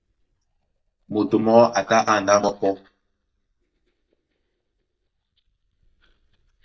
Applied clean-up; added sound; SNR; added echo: neural mask model DeepFilterNet 3.